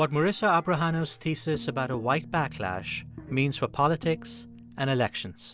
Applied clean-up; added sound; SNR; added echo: none; none; none; none.